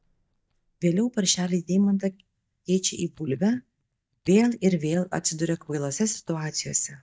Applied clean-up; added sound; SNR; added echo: neural mask model DeepFilterNet 3.